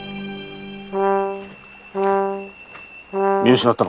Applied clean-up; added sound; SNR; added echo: none; Brass instrument; -2 dB; none.